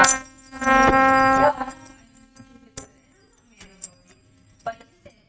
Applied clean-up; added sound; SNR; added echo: neural mask model RNNoise.